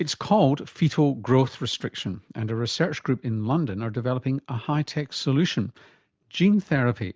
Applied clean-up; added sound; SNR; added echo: none; none; none; none.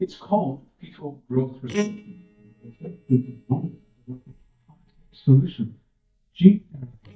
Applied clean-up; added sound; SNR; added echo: neural mask model DeepFilterNet 3.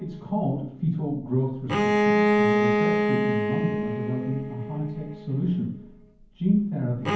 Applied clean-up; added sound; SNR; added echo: none; Bowed string instrument; -2 dB; reverberation time 0.9 s.